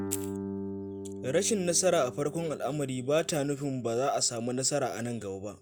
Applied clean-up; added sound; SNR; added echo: none; Guitar; 11 dB; none.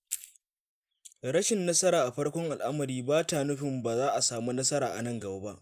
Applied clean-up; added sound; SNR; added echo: neural mask model Resemble Enhance denoiser.